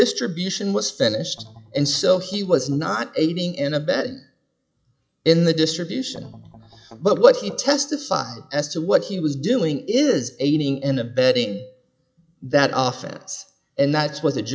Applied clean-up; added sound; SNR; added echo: classical method log-MMSE.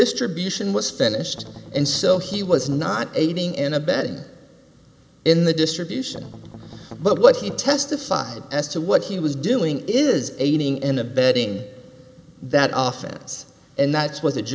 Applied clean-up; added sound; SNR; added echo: none; Strum; 17 dB; none.